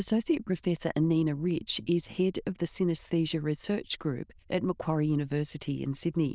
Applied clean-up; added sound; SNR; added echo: neural diffusion model UNIVERSE++.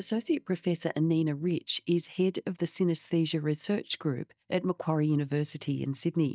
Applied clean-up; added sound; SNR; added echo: neural mask model DeepFilterNet 3.